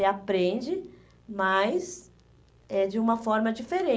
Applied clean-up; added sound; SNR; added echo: none; none; none; none.